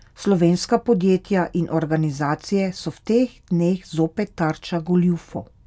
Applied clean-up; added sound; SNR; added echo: none; none; none; none.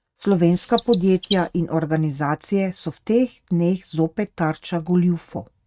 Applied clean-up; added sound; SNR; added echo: neural mask model RNNoise.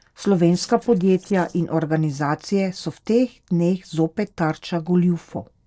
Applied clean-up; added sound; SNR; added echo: neural separator model SepFormer DNS4.